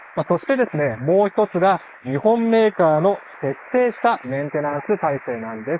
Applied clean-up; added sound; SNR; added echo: neural mask model Resemble Enhance denoiser.